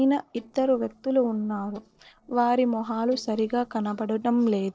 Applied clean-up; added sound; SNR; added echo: neural separator model SepFormer DNS4.